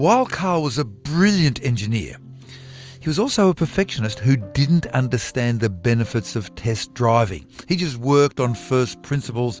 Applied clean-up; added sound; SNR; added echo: none; none; none; none.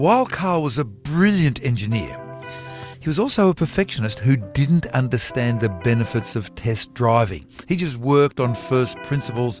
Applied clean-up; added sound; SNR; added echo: none; Electric guitar; 16 dB; none.